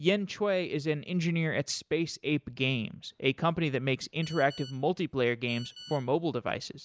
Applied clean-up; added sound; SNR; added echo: none; Telephone; 20 dB; none.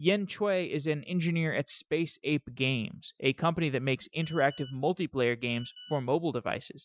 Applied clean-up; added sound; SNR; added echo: classical method Wiener filter.